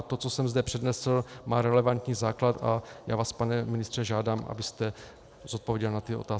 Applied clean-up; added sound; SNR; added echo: none; none; none; none.